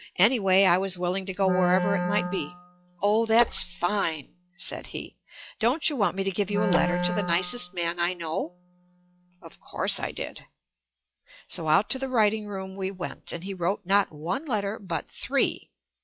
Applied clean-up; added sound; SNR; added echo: classical method log-MMSE.